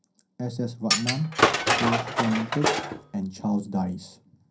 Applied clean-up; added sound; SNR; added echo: none; Tools; -5 dB; reverberation time 0.3 s.